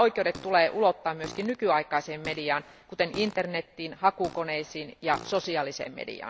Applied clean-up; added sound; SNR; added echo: none; Fart; 19 dB; none.